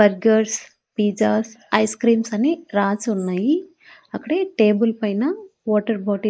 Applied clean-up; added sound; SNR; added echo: neural mask model Resemble Enhance denoiser.